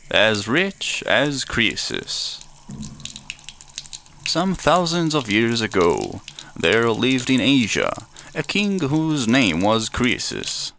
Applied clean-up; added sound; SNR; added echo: none; Sink (filling or washing); 18 dB; none.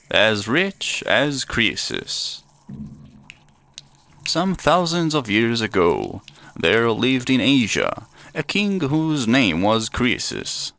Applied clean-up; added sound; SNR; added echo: neural separator model SepFormer DNS4.